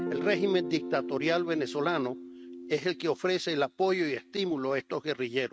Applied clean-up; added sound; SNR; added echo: neural mask model RNNoise.